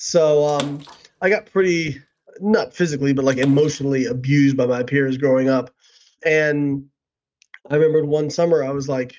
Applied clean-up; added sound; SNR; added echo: neural mask model RNNoise.